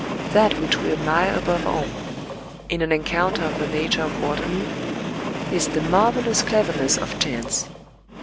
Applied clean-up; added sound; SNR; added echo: none; Train; 4 dB; none.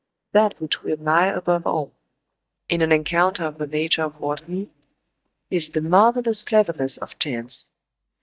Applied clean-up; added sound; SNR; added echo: neural mask model DeepFilterNet 3.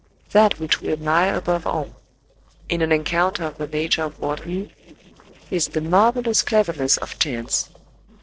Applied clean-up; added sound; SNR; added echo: neural separator model SepFormer DNS4.